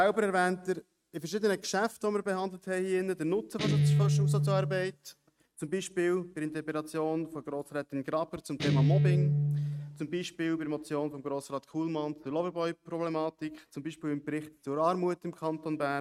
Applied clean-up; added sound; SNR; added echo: neural mask model RNNoise.